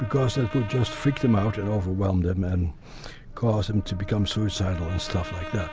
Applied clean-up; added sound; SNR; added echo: none; Brass instrument; 16 dB; none.